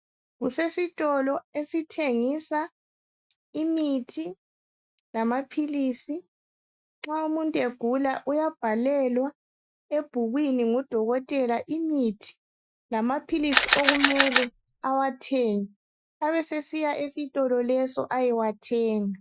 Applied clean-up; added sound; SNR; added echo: classical method Wiener filter.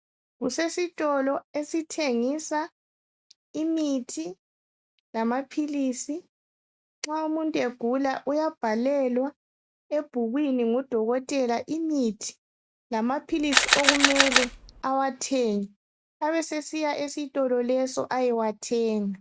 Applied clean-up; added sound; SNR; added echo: none; Camera; -5 dB; none.